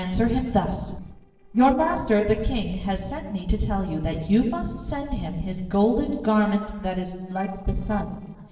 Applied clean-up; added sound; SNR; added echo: neural separator model SepFormer DNS4.